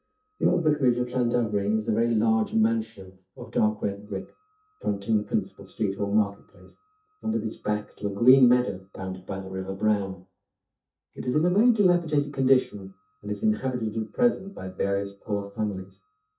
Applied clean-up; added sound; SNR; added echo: neural mask model DeepFilterNet 3.